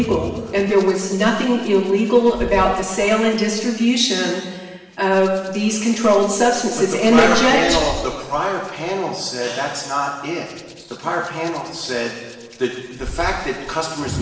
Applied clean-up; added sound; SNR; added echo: none; Hands; 18 dB; reverberation time 1.2 s.